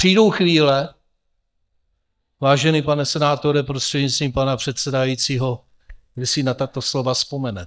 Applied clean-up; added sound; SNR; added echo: neural mask model DeepFilterNet 3.